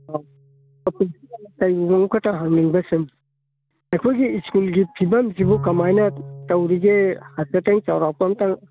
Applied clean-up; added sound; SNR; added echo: none; Bowed string instrument; 16 dB; none.